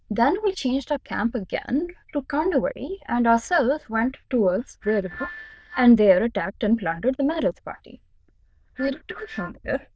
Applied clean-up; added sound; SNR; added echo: neural diffusion model UNIVERSE++.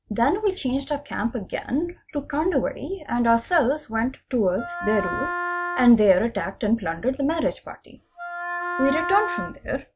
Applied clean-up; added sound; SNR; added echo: none; Wind instrument, woodwind instrument; 5 dB; none.